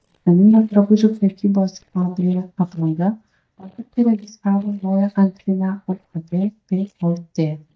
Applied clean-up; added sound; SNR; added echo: neural mask model DeepFilterNet 3.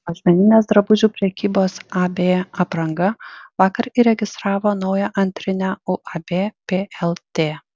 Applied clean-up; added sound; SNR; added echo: none; none; none; none.